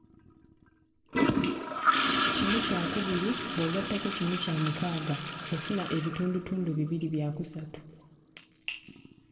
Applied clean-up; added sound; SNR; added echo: none; Toilet flush / Gurgling; 0 dB; reverberation time 1.5 s.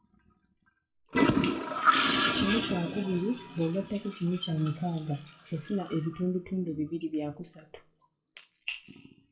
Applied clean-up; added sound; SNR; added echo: classical method WPE with log-MMSE.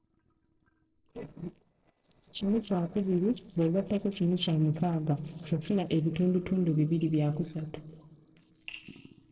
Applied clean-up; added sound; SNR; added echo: neural separator model SepFormer DNS4.